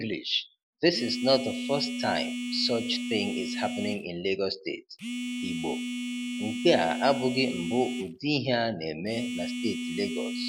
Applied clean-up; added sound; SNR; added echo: none; Telephone; 5 dB; none.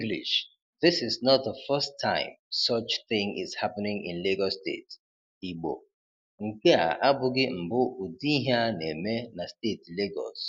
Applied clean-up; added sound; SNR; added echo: none; none; none; none.